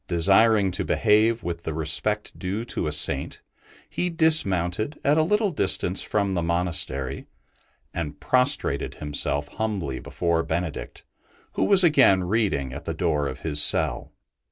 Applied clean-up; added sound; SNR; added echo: none; none; none; none.